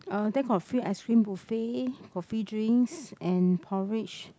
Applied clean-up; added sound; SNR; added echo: none; none; none; none.